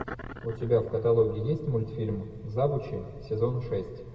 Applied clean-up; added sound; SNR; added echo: none; none; none; reverberation time 2.0 s.